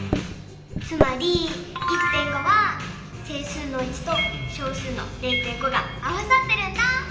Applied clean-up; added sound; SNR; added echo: none; Microwave oven; 7 dB; reverberation time 0.9 s.